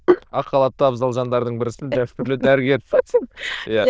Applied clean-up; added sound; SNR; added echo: neural diffusion model UNIVERSE++.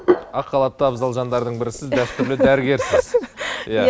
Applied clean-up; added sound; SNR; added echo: none; Hands; 9 dB; none.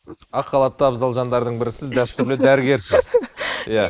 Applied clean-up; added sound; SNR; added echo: neural mask model Resemble Enhance denoiser.